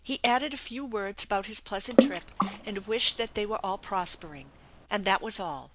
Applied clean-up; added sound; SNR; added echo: none; Water / Splash, splatter; 0 dB; none.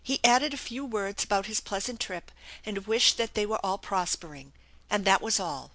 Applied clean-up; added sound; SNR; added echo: none; none; none; none.